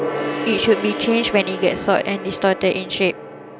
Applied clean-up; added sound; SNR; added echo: none; Gong; 7 dB; none.